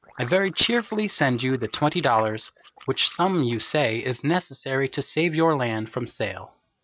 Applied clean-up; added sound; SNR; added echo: neural mask model RNNoise.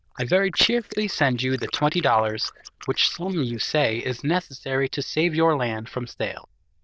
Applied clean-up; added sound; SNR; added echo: neural diffusion model UNIVERSE++.